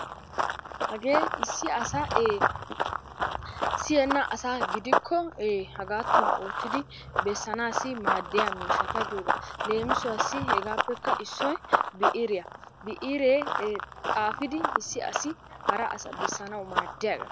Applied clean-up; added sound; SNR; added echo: none; Run; -1 dB; none.